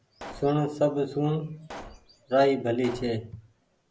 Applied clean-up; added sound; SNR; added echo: none; Explosion; 18 dB; none.